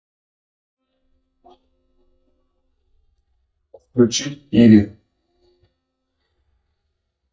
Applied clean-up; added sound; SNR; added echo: neural mask model DeepFilterNet 3.